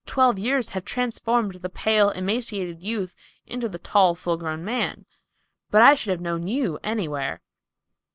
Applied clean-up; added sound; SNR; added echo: none; none; none; none.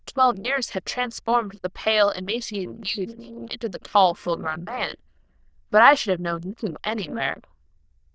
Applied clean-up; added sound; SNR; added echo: neural diffusion model UNIVERSE++.